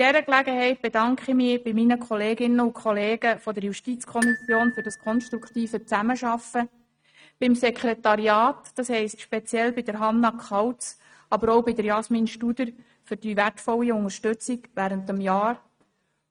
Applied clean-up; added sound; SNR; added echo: neural mask model RNNoise.